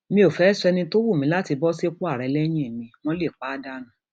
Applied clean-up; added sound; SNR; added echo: none; none; none; none.